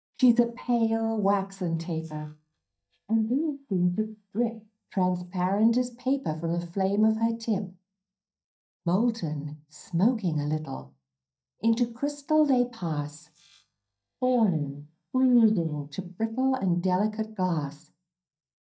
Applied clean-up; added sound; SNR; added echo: neural mask model DeepFilterNet 3.